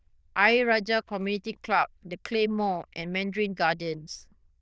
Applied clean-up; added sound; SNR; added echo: neural diffusion model UNIVERSE++.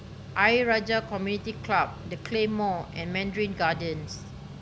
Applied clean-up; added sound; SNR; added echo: none; Mechanical fan; 12 dB; none.